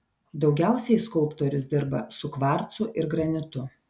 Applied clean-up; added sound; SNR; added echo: none; none; none; none.